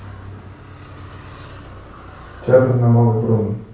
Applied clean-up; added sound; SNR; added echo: none; Car; 18 dB; reverberation time 0.6 s.